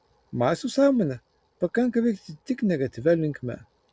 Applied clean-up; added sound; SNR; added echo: none; none; none; none.